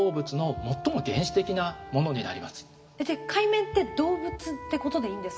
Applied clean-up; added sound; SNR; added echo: none; Wind instrument, woodwind instrument; 13 dB; reverberation time 1.2 s.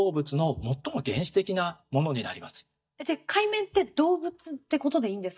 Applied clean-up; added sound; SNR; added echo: neural mask model DeepFilterNet 3.